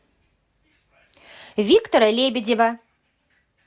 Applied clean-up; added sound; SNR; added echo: none; none; none; none.